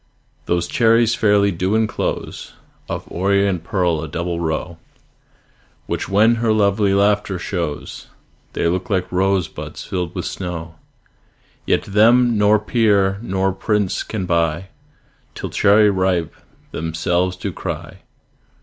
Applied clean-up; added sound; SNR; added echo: none; none; none; none.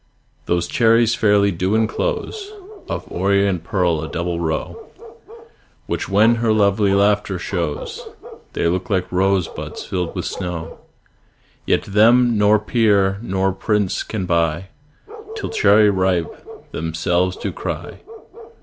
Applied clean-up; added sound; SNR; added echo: none; Bark; 16 dB; none.